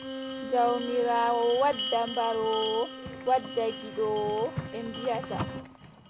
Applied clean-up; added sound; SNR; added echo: none; Bowed string instrument + Bell; 8 dB; none.